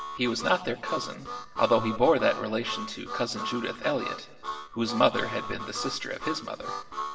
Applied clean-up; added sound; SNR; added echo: none; Harmonica; 8 dB; reverberation time 1.4 s.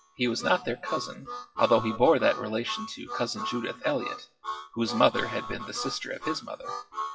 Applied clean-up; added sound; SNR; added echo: classical method WPE with log-MMSE.